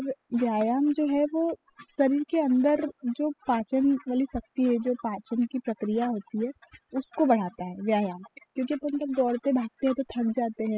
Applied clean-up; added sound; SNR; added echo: classical method spectral subtraction.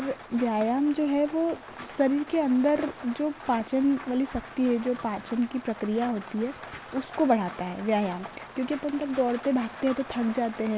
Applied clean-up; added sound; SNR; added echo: none; Rain; 16 dB; none.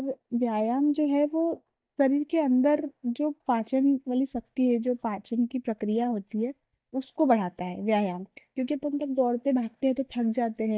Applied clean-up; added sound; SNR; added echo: neural mask model DeepFilterNet 3.